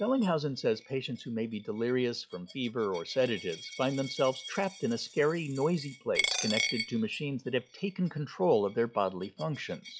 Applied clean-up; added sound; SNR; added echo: classical method log-MMSE.